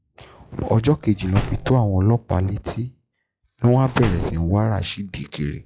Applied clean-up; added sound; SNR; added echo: classical method log-MMSE.